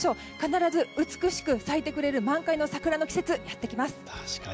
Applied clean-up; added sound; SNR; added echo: none; none; none; none.